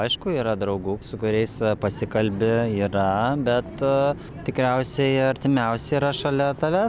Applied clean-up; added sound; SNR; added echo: none; none; none; none.